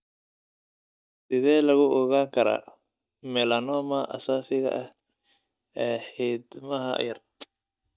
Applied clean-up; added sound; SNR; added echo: neural mask model DeepFilterNet 3.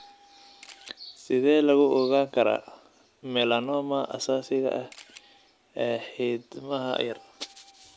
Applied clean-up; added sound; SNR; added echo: none; Camera; 20 dB; none.